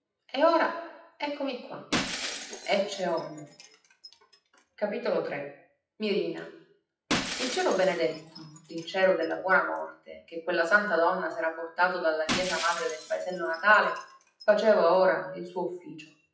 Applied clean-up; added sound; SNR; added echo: classical method WPE with log-MMSE.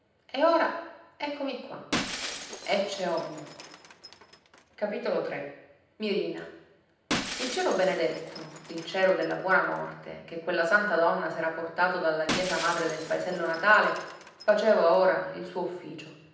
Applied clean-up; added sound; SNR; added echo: none; Shatter; 12 dB; reverberation time 0.9 s.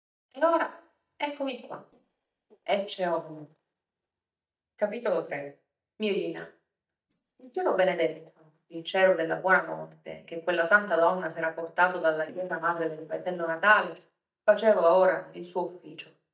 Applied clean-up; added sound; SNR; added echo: neural mask model DeepFilterNet 3.